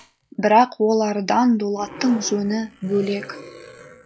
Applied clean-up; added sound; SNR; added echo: classical method log-MMSE.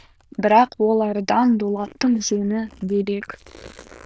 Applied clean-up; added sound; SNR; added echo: neural diffusion model UNIVERSE++.